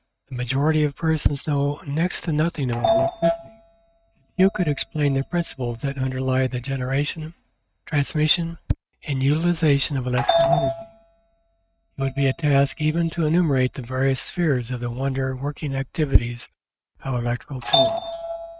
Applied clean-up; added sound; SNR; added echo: neural mask model RNNoise.